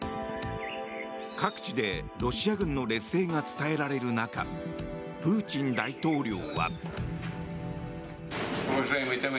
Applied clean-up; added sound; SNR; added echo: none; Bird; 17 dB; none.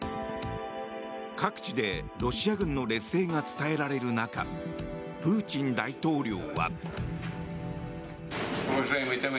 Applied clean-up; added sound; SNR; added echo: none; none; none; none.